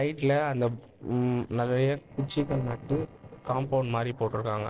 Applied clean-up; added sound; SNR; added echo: neural separator model SepFormer DNS4.